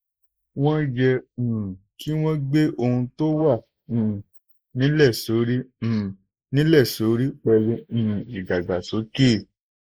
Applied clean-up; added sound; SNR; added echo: neural mask model Resemble Enhance denoiser.